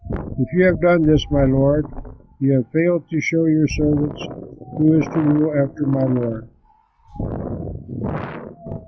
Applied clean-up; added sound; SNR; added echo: classical method log-MMSE.